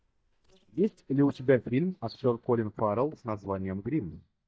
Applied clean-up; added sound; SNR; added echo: neural mask model DeepFilterNet 3.